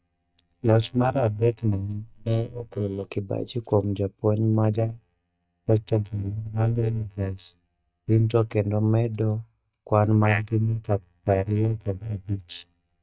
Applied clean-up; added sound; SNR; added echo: neural mask model DeepFilterNet 3.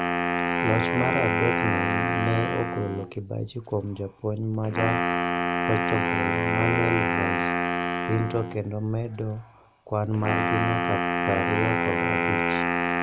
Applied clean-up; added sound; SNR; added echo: none; Wind instrument, woodwind instrument; -3 dB; none.